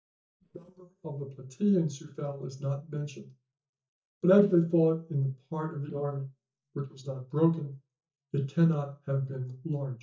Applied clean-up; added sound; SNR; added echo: neural mask model DeepFilterNet 3.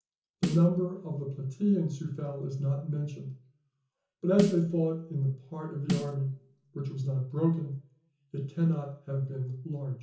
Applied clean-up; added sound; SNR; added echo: none; Snare drum; 6 dB; reverberation time 0.6 s.